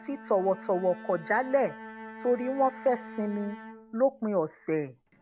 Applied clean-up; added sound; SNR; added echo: none; Bowed string instrument; 16 dB; none.